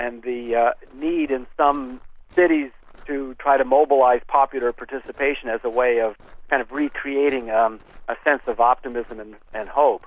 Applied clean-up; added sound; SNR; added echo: none; Walk, footsteps; 20 dB; none.